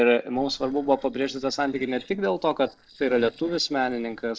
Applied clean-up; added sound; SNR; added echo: neural separator model SepFormer DNS4.